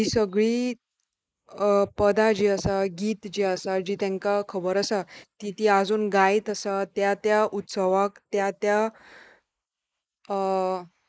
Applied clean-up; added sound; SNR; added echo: neural mask model Resemble Enhance denoiser.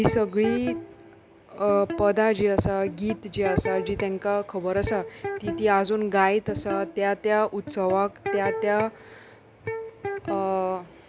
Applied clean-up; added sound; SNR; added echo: none; Electric guitar; 10 dB; none.